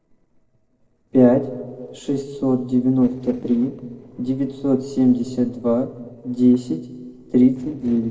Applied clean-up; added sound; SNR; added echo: neural separator model SepFormer DNS4.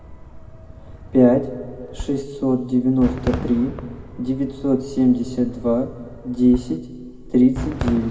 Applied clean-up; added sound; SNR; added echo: none; Fireworks; 13 dB; reverberation time 1.7 s.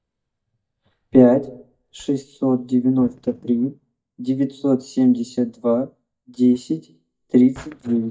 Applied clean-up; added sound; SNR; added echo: neural mask model DeepFilterNet 3.